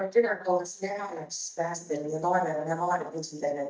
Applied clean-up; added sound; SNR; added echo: neural mask model DeepFilterNet 3.